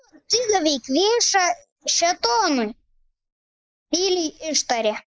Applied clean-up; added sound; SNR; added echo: neural mask model Resemble Enhance denoiser.